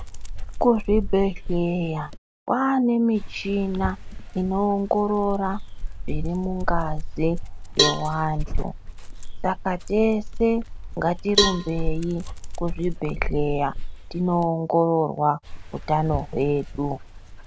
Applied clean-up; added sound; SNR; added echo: none; Dog + Cowbell; 3 dB; none.